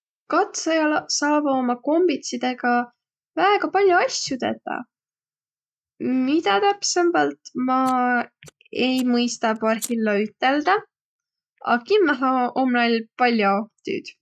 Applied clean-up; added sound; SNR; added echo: neural mask model RNNoise.